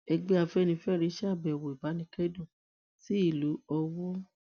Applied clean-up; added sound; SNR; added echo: none; none; none; none.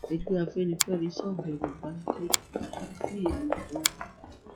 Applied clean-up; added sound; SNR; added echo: classical method log-MMSE.